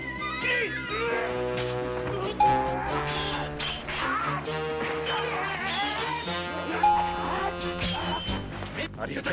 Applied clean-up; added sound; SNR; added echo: none; Marimba, xylophone; 0 dB; none.